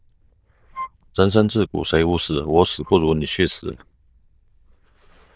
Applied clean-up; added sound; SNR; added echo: neural diffusion model UNIVERSE++.